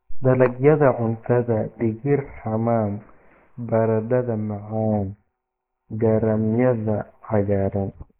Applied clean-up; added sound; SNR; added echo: neural mask model Resemble Enhance denoiser.